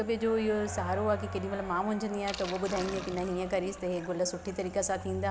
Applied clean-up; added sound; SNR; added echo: none; Crowd / Cheering + Sink (filling or washing); 13 dB; none.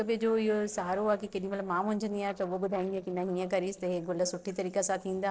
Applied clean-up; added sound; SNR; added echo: neural separator model SepFormer DNS4.